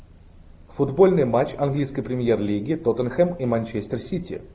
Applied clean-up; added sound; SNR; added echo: none; none; none; none.